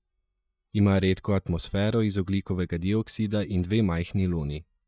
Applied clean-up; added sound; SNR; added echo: neural mask model DeepFilterNet 3.